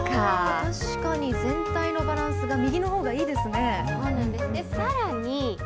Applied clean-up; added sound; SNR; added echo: none; none; none; none.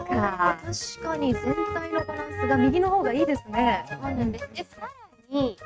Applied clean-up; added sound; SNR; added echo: neural mask model RNNoise.